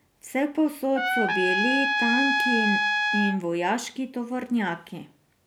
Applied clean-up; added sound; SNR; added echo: none; Trumpet; -2 dB; none.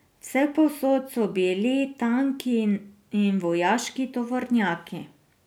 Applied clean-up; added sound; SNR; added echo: none; none; none; none.